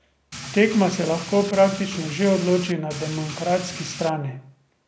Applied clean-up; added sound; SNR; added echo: none; Rain; 12 dB; none.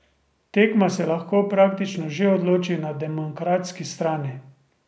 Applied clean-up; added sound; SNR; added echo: none; none; none; none.